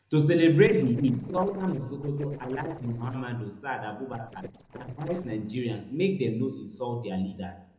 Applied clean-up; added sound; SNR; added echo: neural separator model SepFormer DNS4.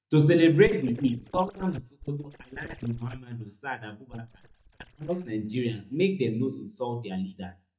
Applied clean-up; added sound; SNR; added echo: neural mask model DeepFilterNet 3.